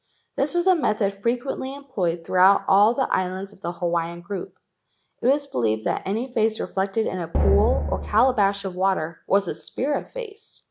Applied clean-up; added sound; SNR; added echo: none; Drum; 2 dB; none.